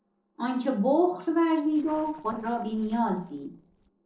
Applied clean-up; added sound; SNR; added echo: neural separator model SepFormer DNS4.